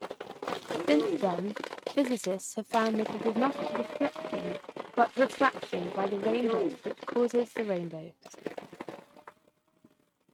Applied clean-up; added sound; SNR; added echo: neural mask model RNNoise.